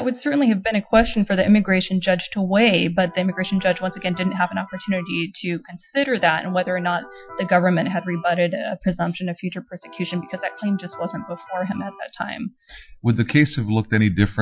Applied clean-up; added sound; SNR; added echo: classical method Wiener filter.